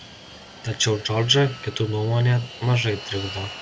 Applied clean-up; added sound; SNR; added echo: none; Fixed-wing aircraft, airplane; 16 dB; none.